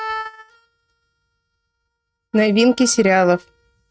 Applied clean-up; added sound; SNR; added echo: neural mask model RNNoise.